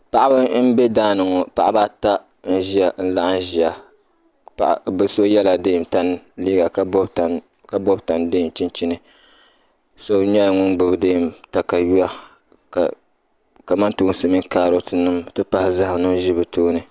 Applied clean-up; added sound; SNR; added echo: none; none; none; none.